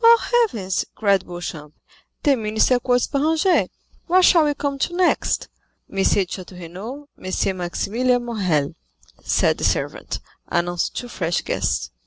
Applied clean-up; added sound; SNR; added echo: none; none; none; none.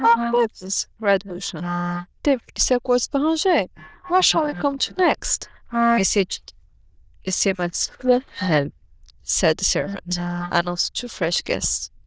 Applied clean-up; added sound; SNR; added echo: neural diffusion model UNIVERSE++.